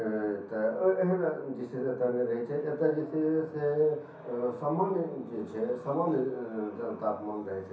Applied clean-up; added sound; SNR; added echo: none; none; none; reverberation time 0.6 s.